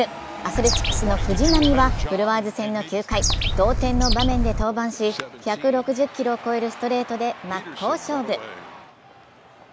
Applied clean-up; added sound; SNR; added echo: none; Bird; -3 dB; none.